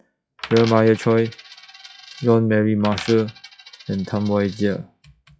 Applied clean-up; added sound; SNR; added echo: classical method log-MMSE.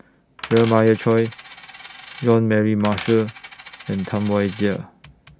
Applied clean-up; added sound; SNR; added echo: none; Coin (dropping); 16 dB; none.